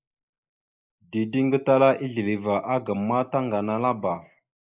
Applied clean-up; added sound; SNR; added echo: neural mask model Resemble Enhance denoiser.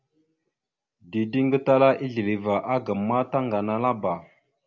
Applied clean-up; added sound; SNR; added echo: none; none; none; none.